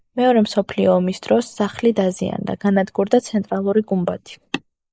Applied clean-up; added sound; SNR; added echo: neural mask model Resemble Enhance denoiser.